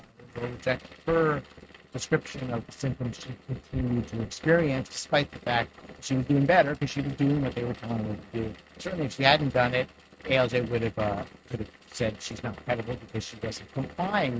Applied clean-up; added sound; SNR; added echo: neural mask model RNNoise.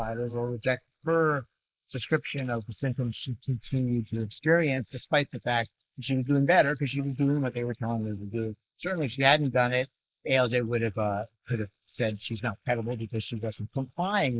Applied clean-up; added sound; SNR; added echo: neural mask model Resemble Enhance denoiser.